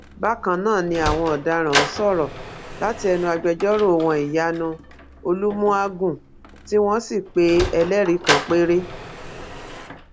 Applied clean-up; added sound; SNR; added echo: none; Sliding door; 9 dB; none.